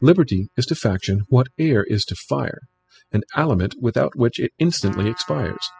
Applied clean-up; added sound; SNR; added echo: classical method spectral subtraction.